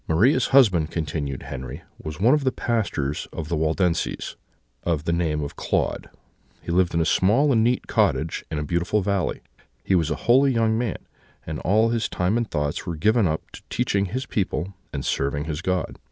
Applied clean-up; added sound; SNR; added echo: none; none; none; none.